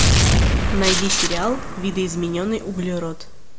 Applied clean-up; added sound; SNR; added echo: none; Gunshot, gunfire; -4 dB; none.